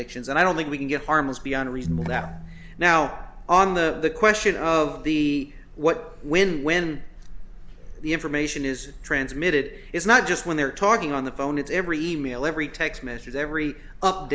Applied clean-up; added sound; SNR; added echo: none; Piano; 10 dB; none.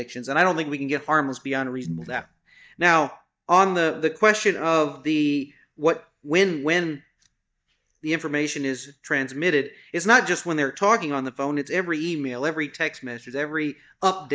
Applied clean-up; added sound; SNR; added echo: neural mask model DeepFilterNet 3.